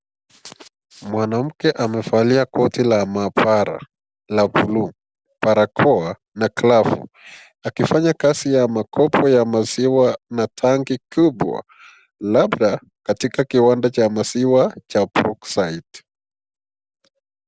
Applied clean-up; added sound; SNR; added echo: none; none; none; none.